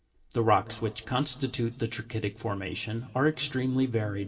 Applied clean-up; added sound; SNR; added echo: none; none; none; reverberation time 1.4 s.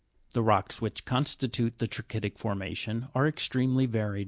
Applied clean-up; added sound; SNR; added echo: none; none; none; none.